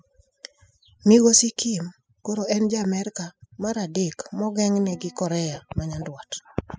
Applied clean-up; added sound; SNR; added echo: classical method spectral subtraction.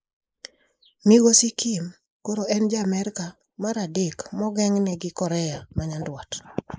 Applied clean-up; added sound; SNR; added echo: neural mask model Resemble Enhance denoiser.